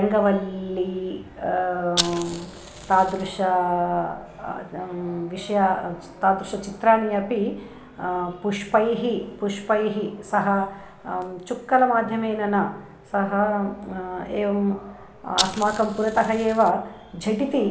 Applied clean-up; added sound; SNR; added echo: none; Fire; 7 dB; reverberation time 0.4 s.